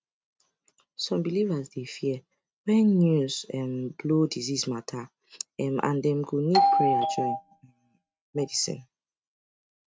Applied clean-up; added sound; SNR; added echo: neural mask model RNNoise.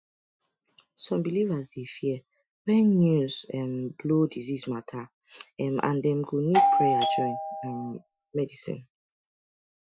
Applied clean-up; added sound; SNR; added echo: classical method Wiener filter.